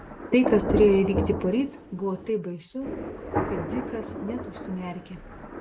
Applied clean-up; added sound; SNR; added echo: none; Thunder; 5 dB; none.